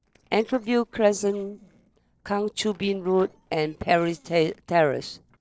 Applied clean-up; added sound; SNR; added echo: neural separator model SepFormer DNS4.